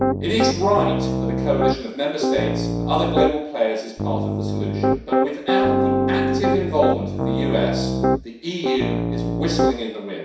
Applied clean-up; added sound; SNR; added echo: none; Piano; -3 dB; reverberation time 0.7 s.